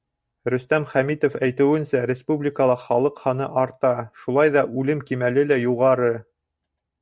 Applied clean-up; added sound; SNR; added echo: none; none; none; none.